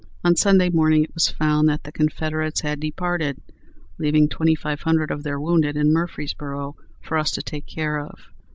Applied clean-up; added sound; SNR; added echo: none; none; none; none.